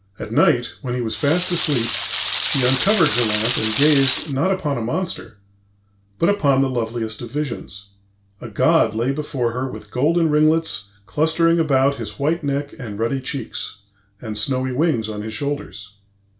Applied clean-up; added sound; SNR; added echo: none; Rain; 4 dB; none.